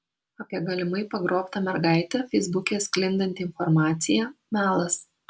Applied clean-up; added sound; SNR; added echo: none; none; none; none.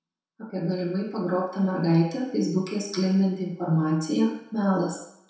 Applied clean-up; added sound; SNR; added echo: none; none; none; reverberation time 0.7 s.